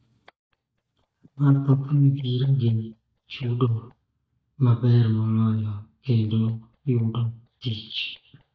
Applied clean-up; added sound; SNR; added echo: neural mask model DeepFilterNet 3.